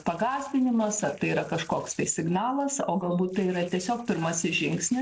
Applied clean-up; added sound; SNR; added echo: neural separator model SepFormer DNS4.